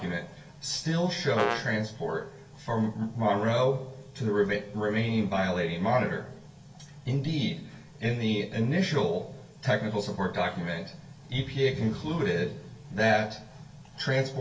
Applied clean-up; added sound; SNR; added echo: none; Brass instrument; 6 dB; reverberation time 0.2 s.